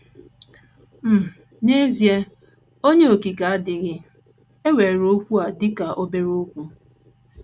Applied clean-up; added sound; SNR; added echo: none; none; none; none.